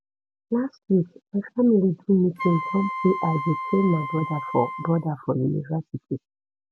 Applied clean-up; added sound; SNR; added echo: none; Wind instrument, woodwind instrument; 8 dB; none.